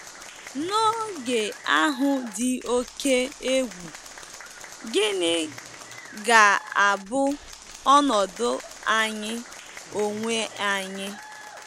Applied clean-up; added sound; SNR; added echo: none; Applause; 17 dB; none.